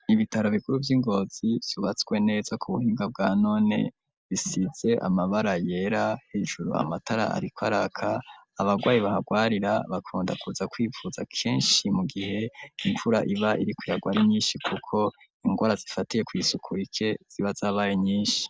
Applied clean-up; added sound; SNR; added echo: none; none; none; none.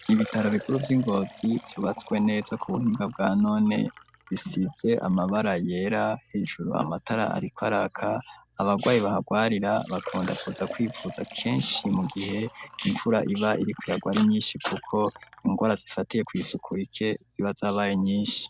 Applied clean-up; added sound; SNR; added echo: none; Liquid; 19 dB; none.